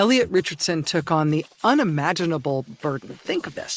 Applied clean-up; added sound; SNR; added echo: neural mask model Resemble Enhance denoiser.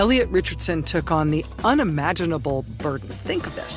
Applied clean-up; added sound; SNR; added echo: none; Hammer; 15 dB; none.